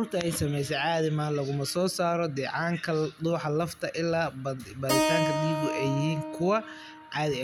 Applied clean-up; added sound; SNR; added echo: none; Keyboard (musical); 6 dB; none.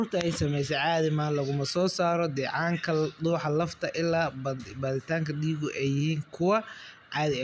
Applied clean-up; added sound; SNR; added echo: none; none; none; none.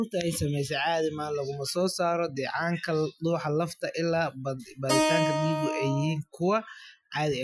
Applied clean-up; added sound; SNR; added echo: classical method Wiener filter.